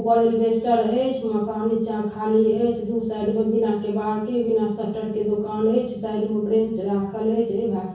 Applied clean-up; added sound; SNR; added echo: none; none; none; reverberation time 0.6 s.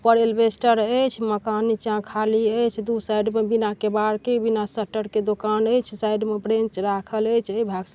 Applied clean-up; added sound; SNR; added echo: none; none; none; none.